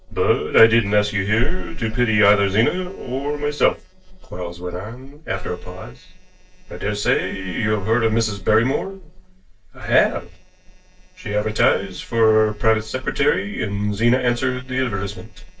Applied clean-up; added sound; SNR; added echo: neural separator model SepFormer DNS4.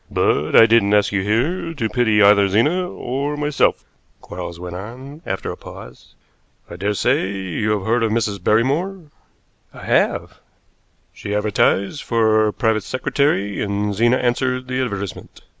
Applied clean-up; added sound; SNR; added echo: none; none; none; none.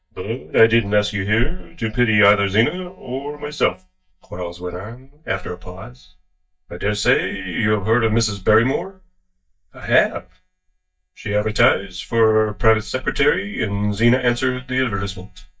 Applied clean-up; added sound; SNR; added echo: neural mask model DeepFilterNet 3.